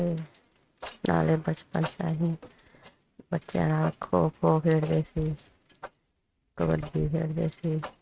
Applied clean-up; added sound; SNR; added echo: neural mask model RNNoise.